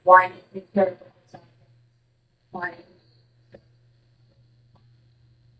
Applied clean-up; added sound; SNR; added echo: neural mask model DeepFilterNet 3.